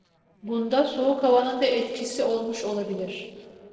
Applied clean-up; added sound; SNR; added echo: neural separator model SepFormer DNS4.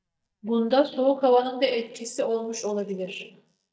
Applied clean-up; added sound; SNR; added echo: neural mask model DeepFilterNet 3.